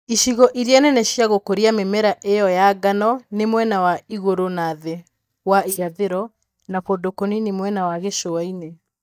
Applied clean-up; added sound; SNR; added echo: neural mask model DeepFilterNet 3.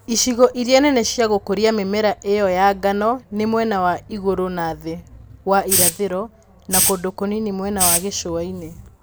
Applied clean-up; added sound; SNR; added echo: none; Hiss; 3 dB; none.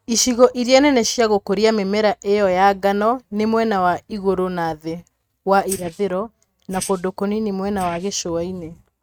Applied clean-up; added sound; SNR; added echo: neural mask model RNNoise.